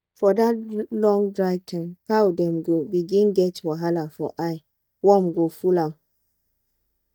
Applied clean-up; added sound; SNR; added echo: neural mask model DeepFilterNet 3.